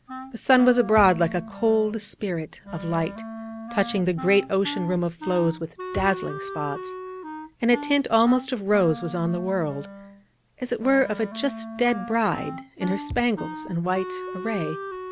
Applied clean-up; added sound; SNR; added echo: none; Wind instrument, woodwind instrument + Bass drum; 11 dB; none.